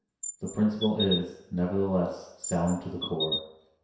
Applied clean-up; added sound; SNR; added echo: none; Chirp, tweet; 7 dB; reverberation time 0.7 s.